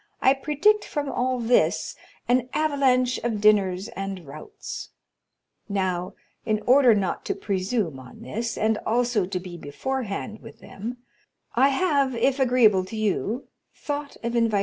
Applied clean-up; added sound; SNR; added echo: none; none; none; none.